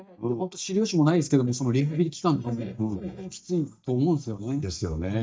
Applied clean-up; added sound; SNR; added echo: neural mask model DeepFilterNet 3.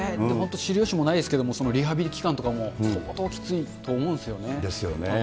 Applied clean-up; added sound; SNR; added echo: none; none; none; none.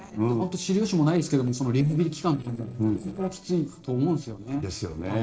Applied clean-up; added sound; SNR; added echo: neural separator model SepFormer DNS4.